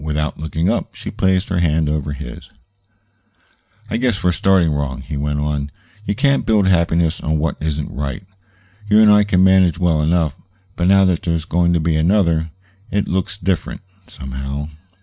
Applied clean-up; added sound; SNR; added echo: none; none; none; none.